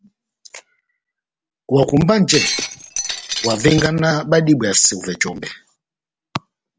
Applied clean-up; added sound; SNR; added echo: none; Shatter; 5 dB; none.